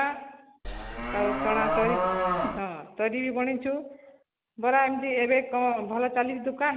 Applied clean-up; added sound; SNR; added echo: none; Livestock, farm animals, working animals; 0 dB; none.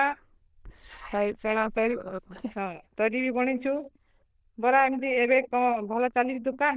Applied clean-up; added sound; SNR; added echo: neural diffusion model UNIVERSE++.